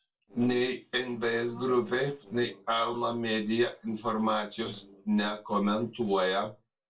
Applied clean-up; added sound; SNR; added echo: neural separator model SepFormer DNS4.